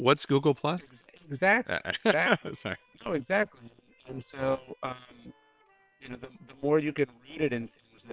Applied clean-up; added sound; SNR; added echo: neural separator model SepFormer WHAM!.